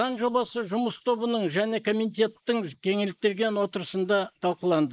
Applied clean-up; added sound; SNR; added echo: neural mask model Resemble Enhance denoiser.